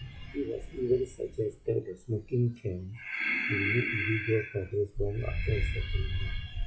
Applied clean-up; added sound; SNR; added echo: classical method WPE with log-MMSE.